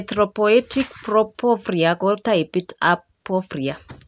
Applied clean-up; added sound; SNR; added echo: none; none; none; none.